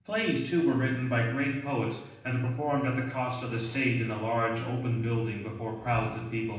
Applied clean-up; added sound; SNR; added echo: neural separator model SepFormer DNS4.